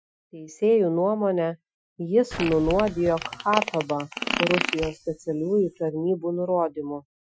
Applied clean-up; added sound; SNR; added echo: classical method Wiener filter.